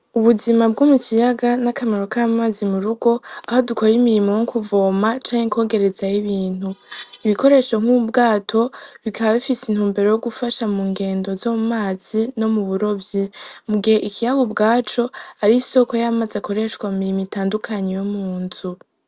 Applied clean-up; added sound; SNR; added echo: none; none; none; none.